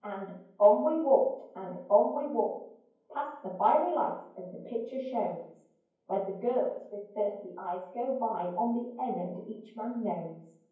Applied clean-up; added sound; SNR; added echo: none; none; none; reverberation time 0.9 s.